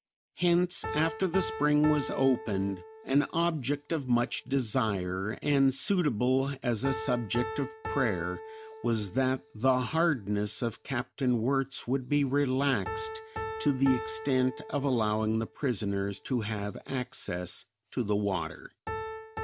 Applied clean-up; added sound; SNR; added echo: none; Piano; 12 dB; none.